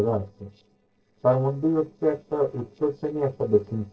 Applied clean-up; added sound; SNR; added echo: neural separator model SepFormer DNS4.